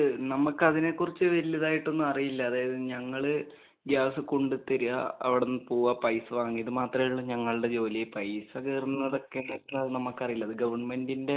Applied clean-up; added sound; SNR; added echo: neural mask model Resemble Enhance denoiser.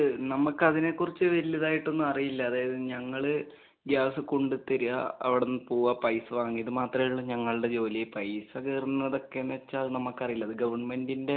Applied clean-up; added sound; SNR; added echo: none; none; none; none.